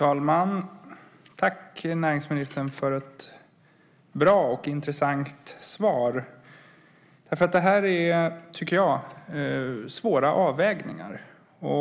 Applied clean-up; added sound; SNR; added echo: none; none; none; none.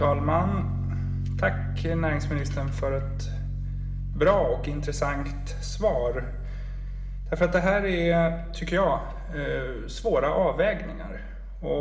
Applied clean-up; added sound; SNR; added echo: none; Piano; 3 dB; reverberation time 1.0 s.